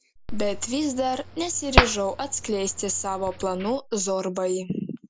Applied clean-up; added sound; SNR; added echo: none; Hands; 1 dB; none.